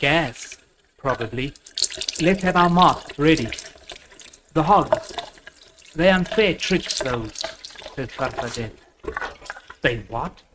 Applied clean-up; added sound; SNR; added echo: neural mask model RNNoise.